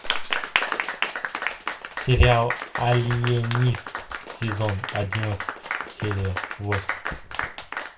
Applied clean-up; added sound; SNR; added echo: none; Applause; 5 dB; reverberation time 0.2 s.